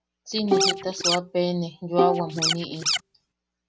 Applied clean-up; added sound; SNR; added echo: none; Bowed string instrument + Scratching (performance technique); -2 dB; none.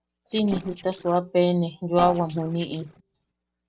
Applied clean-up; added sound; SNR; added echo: neural separator model SepFormer DNS4.